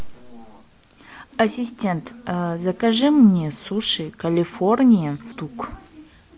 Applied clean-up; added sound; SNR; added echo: none; none; none; none.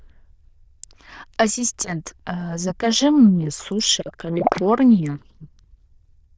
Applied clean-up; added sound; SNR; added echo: neural diffusion model UNIVERSE++.